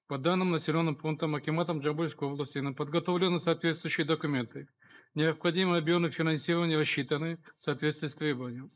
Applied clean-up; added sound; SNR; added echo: neural mask model Resemble Enhance denoiser.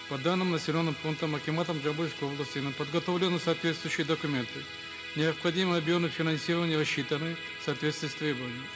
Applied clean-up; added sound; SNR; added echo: none; Musical instrument; 10 dB; none.